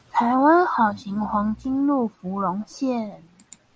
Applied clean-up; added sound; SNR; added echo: none; none; none; none.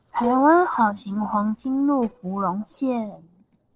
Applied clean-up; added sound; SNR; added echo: neural separator model SepFormer DNS4.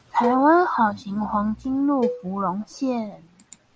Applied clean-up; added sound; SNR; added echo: none; Cowbell; 11 dB; none.